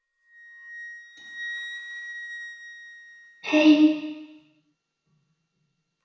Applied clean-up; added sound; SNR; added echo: none; Wind instrument, woodwind instrument; 14 dB; reverberation time 1.1 s.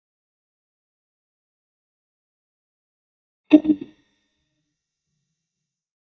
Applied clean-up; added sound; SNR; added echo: neural mask model DeepFilterNet 3.